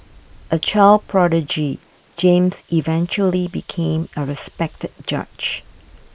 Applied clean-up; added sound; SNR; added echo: neural mask model Resemble Enhance denoiser.